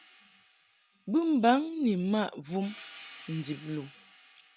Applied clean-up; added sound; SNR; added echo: none; Hi-hat; 20 dB; none.